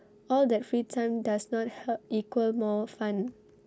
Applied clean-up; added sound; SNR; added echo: none; none; none; none.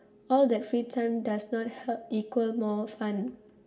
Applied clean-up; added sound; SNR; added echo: none; none; none; reverberation time 0.7 s.